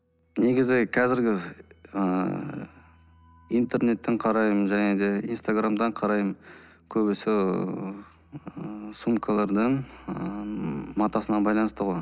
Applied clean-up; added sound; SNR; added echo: none; none; none; none.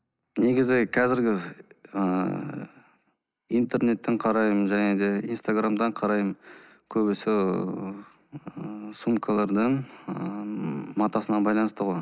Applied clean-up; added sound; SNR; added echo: neural mask model Resemble Enhance denoiser.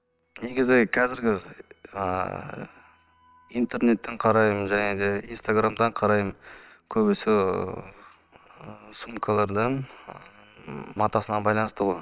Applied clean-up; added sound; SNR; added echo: neural separator model SepFormer WHAM!.